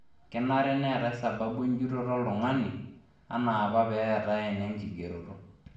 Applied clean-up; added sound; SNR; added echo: none; none; none; reverberation time 0.7 s.